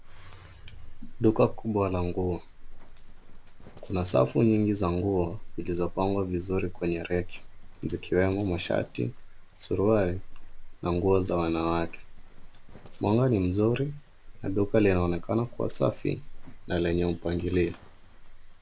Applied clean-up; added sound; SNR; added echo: none; Livestock, farm animals, working animals; 11 dB; none.